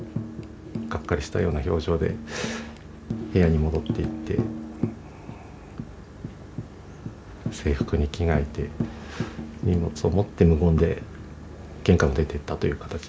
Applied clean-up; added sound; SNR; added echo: none; Tambourine; 9 dB; none.